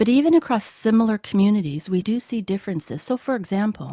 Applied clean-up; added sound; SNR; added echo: none; none; none; none.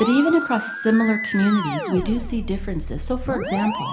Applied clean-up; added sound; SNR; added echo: none; Musical instrument; 7 dB; reverberation time 0.6 s.